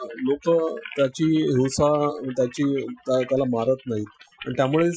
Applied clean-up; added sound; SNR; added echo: classical method Wiener filter.